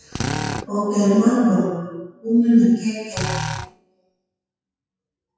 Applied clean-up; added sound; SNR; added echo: classical method WPE with log-MMSE.